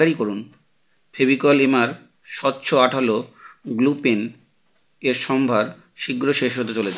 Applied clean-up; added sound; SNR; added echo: none; none; none; none.